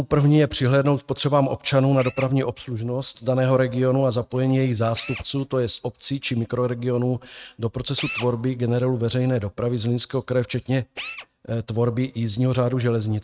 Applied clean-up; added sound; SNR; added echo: neural mask model RNNoise.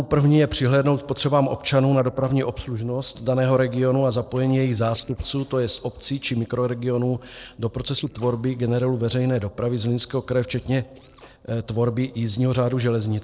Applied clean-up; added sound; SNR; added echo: neural separator model SepFormer DNS4.